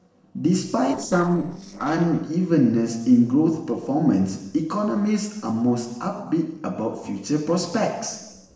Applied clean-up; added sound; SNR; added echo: neural separator model SepFormer DNS4.